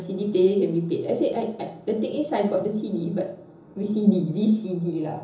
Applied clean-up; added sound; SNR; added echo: none; none; none; reverberation time 0.6 s.